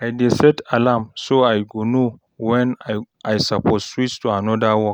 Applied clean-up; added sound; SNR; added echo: none; none; none; none.